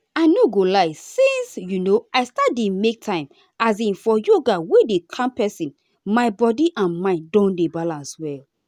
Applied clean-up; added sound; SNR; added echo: none; none; none; none.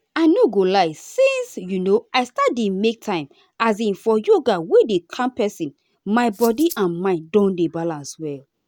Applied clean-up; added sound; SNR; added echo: none; Rattle (instrument); 16 dB; none.